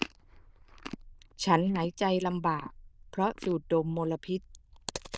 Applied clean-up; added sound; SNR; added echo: neural diffusion model UNIVERSE++.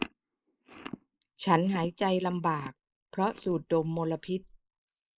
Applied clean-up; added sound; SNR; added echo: neural mask model Resemble Enhance denoiser.